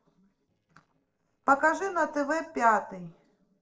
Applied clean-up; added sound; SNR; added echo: neural separator model SepFormer DNS4.